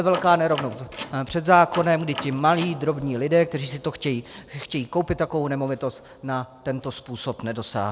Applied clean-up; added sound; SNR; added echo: none; Door; 13 dB; none.